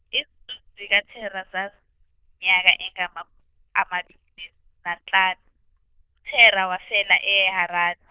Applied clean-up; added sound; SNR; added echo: neural diffusion model UNIVERSE++.